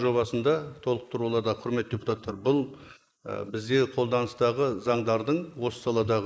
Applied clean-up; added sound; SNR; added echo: neural mask model Resemble Enhance denoiser.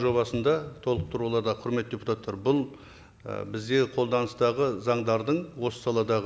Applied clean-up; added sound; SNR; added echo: none; none; none; none.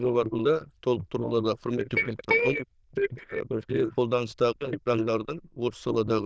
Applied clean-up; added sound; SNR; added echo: neural diffusion model UNIVERSE++.